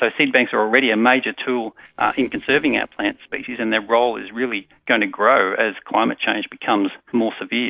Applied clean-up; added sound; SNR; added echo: neural separator model SepFormer DNS4.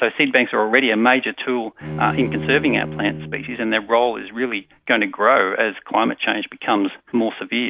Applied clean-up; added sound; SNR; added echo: none; Bowed string instrument; 11 dB; none.